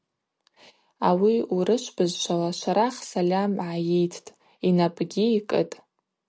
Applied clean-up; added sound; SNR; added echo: none; none; none; none.